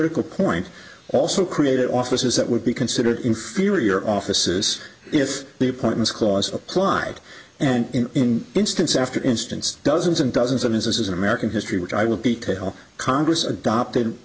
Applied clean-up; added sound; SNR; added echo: none; none; none; none.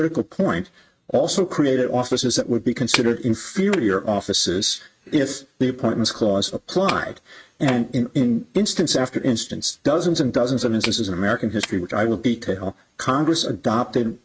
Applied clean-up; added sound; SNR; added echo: neural mask model RNNoise.